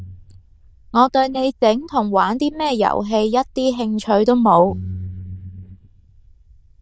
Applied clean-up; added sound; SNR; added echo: neural diffusion model UNIVERSE++.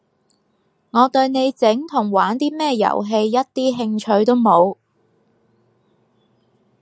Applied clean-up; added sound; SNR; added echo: none; none; none; none.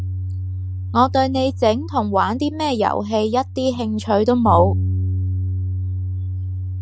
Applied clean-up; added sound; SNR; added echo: none; Bass guitar; 4 dB; none.